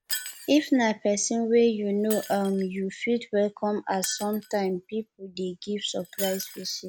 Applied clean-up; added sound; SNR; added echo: none; Shatter; 15 dB; none.